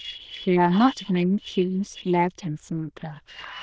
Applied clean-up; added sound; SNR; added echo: neural diffusion model UNIVERSE++.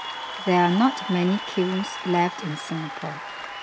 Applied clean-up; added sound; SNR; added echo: none; Applause / Cheering; 9 dB; none.